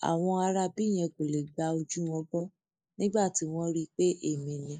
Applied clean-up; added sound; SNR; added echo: neural mask model Resemble Enhance denoiser.